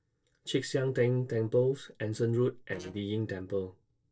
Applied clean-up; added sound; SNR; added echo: neural separator model SepFormer DNS4.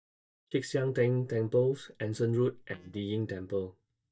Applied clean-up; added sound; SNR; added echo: neural mask model DeepFilterNet 3.